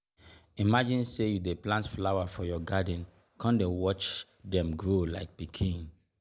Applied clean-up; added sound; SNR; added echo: none; none; none; none.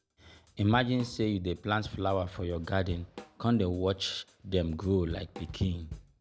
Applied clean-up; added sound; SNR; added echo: none; Drum / Drum kit; 19 dB; none.